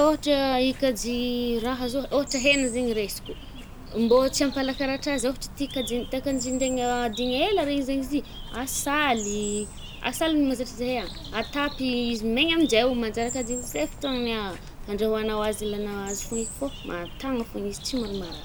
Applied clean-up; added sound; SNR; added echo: none; Bird; 11 dB; none.